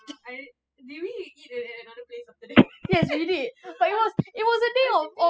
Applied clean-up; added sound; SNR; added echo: classical method spectral subtraction.